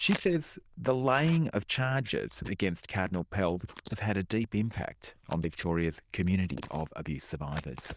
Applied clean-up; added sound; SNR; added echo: neural diffusion model UNIVERSE++.